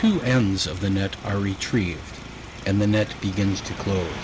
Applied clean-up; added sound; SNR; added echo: none; none; none; none.